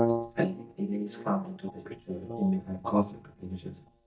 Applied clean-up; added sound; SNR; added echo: neural mask model DeepFilterNet 3.